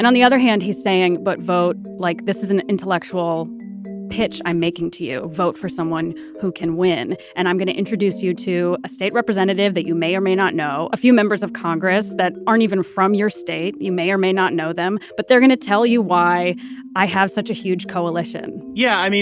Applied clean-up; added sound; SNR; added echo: none; none; none; none.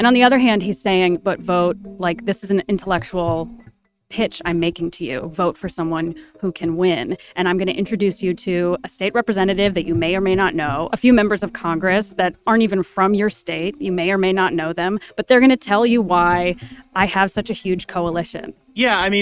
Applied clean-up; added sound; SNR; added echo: neural mask model RNNoise.